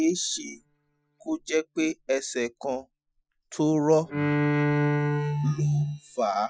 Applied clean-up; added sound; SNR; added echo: classical method Wiener filter.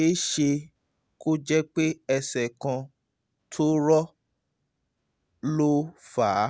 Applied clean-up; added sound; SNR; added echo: none; none; none; none.